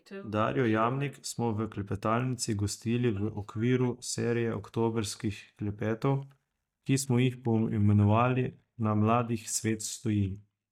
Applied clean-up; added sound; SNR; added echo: neural mask model DeepFilterNet 3.